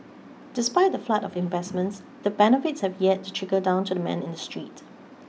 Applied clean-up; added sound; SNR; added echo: none; none; none; none.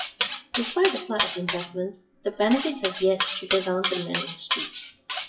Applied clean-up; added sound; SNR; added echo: classical method WPE with log-MMSE.